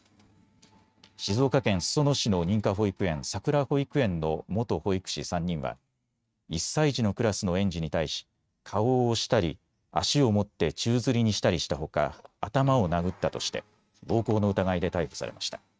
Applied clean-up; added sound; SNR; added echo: neural mask model RNNoise.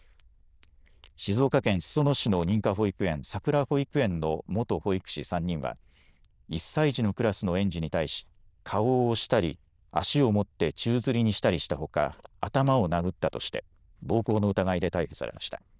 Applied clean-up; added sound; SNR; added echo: neural diffusion model UNIVERSE++.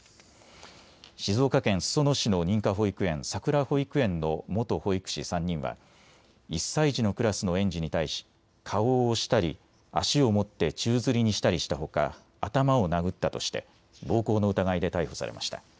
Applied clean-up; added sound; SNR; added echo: none; none; none; none.